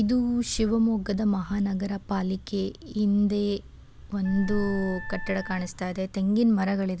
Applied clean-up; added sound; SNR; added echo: none; Wind instrument, woodwind instrument; 17 dB; none.